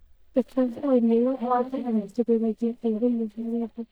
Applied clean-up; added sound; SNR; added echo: neural mask model DeepFilterNet 3.